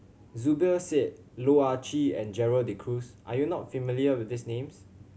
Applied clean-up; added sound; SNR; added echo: none; none; none; none.